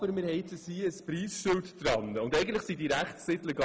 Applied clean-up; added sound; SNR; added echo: none; none; none; none.